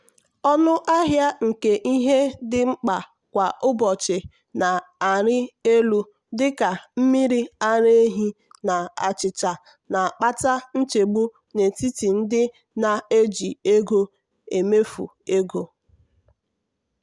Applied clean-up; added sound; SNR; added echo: none; none; none; none.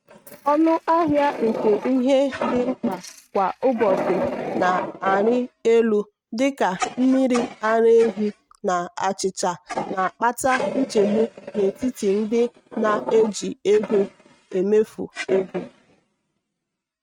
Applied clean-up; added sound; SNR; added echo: neural mask model RNNoise.